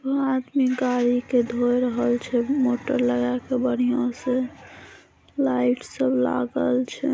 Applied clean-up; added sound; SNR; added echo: none; none; none; none.